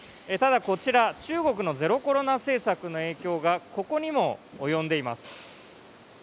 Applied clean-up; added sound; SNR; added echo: none; none; none; none.